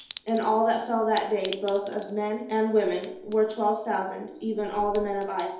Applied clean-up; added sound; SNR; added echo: none; Chink, clink; 20 dB; reverberation time 2.2 s.